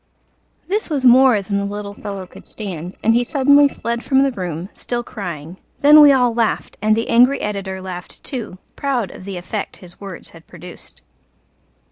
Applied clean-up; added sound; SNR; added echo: neural separator model SepFormer DNS4.